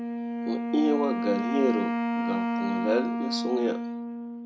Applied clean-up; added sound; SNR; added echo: none; Wind instrument, woodwind instrument; 0 dB; none.